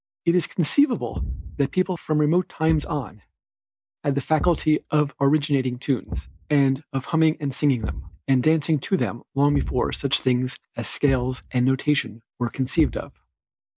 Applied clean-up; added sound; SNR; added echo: none; Thump, thud; 12 dB; none.